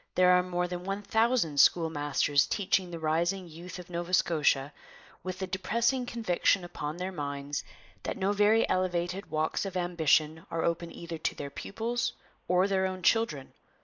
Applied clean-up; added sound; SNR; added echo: neural mask model Resemble Enhance denoiser.